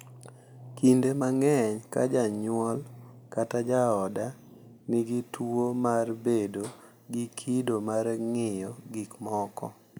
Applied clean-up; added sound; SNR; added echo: none; none; none; none.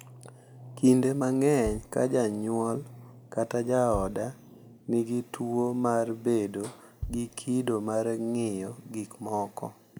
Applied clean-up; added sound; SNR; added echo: none; Bass drum; 17 dB; none.